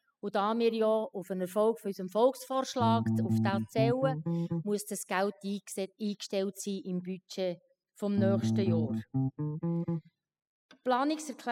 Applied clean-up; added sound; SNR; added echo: classical method spectral subtraction.